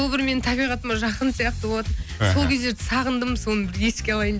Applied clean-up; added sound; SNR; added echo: none; none; none; none.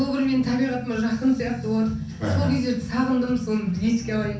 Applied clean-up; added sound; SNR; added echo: none; none; none; reverberation time 0.6 s.